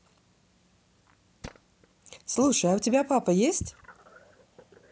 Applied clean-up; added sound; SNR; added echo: none; Tools; 17 dB; none.